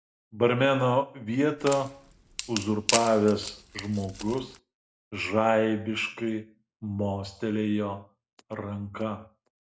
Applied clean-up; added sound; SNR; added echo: none; Wood; 8 dB; none.